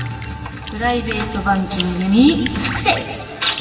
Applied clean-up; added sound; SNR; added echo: none; Drip; 16 dB; reverberation time 2.3 s.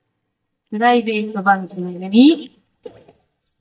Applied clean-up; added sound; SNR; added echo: neural mask model DeepFilterNet 3.